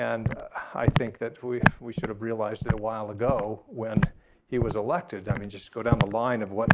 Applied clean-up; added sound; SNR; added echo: none; Walk, footsteps; -1 dB; none.